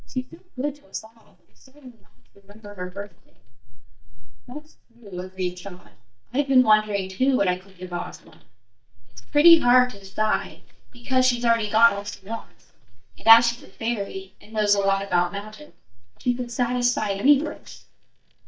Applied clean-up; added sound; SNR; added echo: neural mask model DeepFilterNet 3.